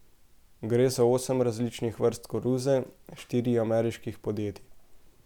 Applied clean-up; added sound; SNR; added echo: none; none; none; none.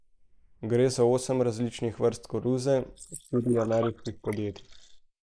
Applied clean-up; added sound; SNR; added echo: neural mask model Resemble Enhance denoiser.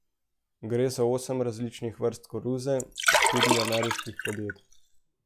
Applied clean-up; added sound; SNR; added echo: classical method log-MMSE.